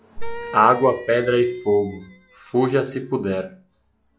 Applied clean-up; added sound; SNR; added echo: classical method log-MMSE.